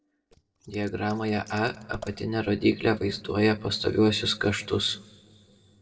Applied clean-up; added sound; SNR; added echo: neural separator model SepFormer DNS4.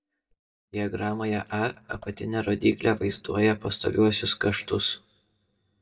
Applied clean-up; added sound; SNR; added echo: neural mask model DeepFilterNet 3.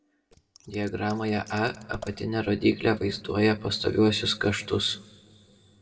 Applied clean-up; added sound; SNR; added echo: none; Scissors; 20 dB; reverberation time 2.0 s.